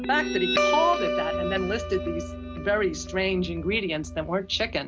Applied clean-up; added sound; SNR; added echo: none; Guitar; 2 dB; none.